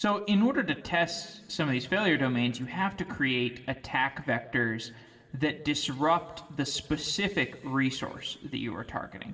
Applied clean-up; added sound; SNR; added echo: none; none; none; reverberation time 2.4 s.